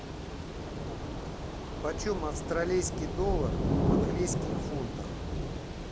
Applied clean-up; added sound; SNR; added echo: none; Thunder / Rain; -4 dB; none.